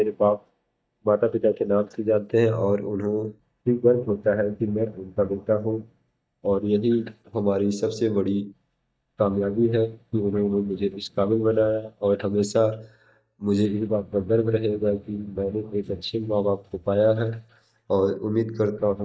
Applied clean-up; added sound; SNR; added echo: neural mask model DeepFilterNet 3.